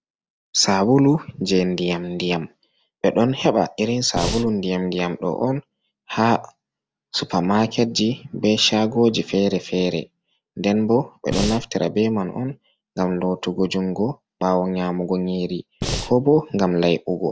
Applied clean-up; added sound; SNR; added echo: none; Breathing; 4 dB; none.